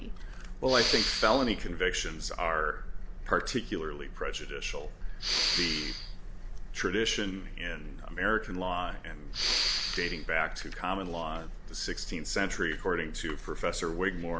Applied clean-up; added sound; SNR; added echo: none; Respiratory sounds; 1 dB; none.